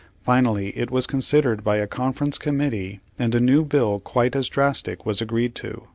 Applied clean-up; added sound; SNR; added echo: none; none; none; none.